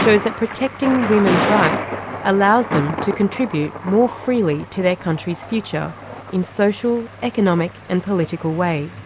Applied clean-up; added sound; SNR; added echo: none; Thunder; 7 dB; none.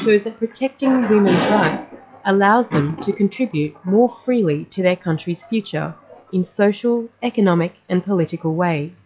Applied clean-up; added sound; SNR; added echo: classical method log-MMSE.